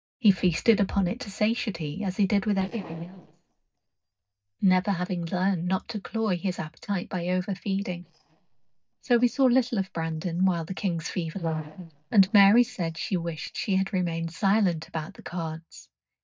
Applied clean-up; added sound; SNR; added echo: neural mask model DeepFilterNet 3.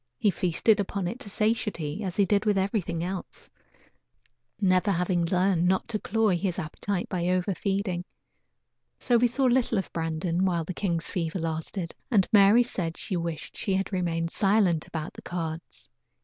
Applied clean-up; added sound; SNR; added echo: none; none; none; none.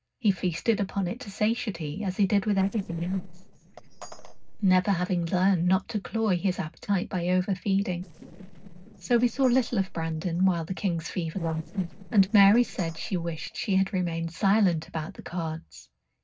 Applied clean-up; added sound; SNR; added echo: neural separator model SepFormer DNS4.